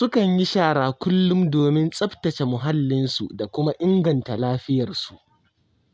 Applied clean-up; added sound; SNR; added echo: none; none; none; none.